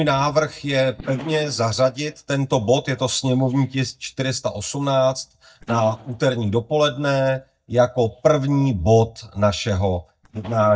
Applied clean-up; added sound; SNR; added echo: neural mask model DeepFilterNet 3.